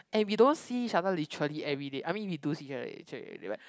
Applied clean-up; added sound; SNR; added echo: none; none; none; none.